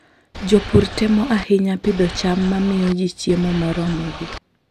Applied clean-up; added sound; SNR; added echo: none; Boat, Water vehicle; 12 dB; none.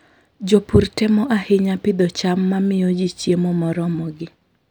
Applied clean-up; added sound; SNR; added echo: none; none; none; none.